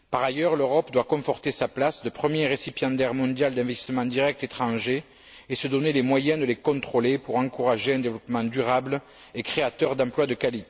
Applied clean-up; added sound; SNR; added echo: none; none; none; none.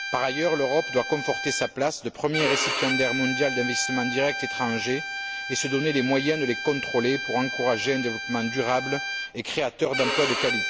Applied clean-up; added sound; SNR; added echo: none; Bowed string instrument; 4 dB; none.